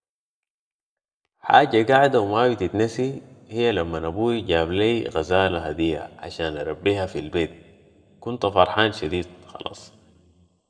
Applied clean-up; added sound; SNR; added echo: none; none; none; reverberation time 1.6 s.